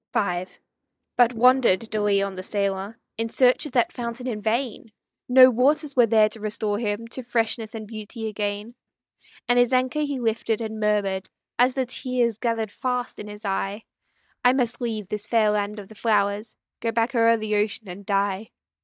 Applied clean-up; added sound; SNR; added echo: neural mask model DeepFilterNet 3.